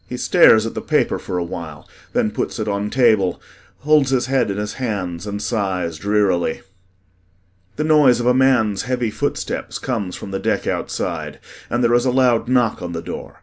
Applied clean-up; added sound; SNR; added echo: none; none; none; none.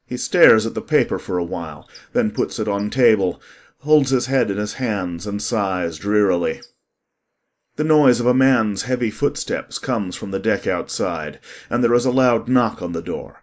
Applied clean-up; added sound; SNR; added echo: neural mask model Resemble Enhance denoiser.